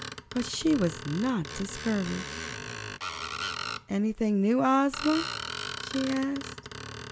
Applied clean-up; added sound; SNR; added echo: none; Screech; 8 dB; none.